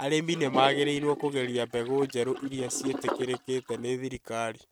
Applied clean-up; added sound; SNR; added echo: neural mask model RNNoise.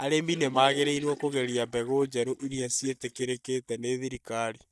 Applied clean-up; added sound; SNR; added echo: neural mask model DeepFilterNet 3.